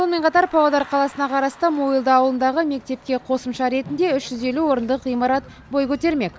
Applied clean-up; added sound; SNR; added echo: none; none; none; none.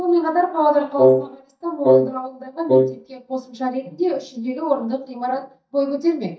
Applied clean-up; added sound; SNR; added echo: neural mask model DeepFilterNet 3.